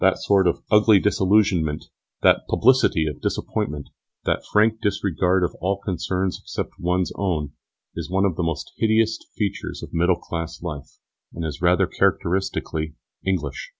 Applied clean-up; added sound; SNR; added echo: none; none; none; none.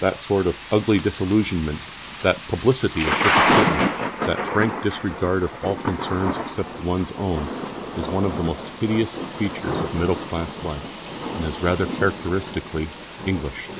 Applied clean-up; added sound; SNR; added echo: none; Thunder / Rain; 3 dB; none.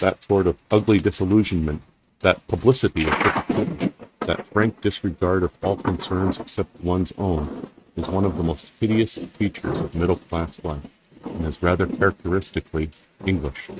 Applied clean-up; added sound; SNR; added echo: neural mask model RNNoise.